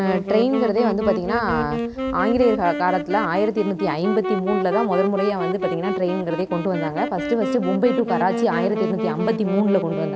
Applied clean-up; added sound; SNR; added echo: none; Wind instrument, woodwind instrument; 4 dB; none.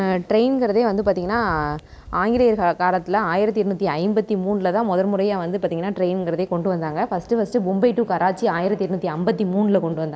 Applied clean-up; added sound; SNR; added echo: none; none; none; none.